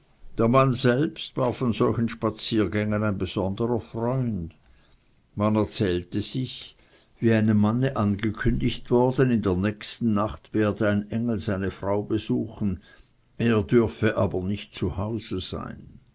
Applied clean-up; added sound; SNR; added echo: none; none; none; none.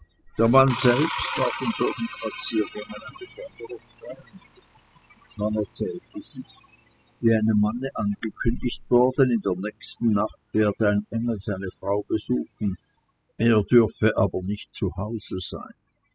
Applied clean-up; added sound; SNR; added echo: classical method spectral subtraction.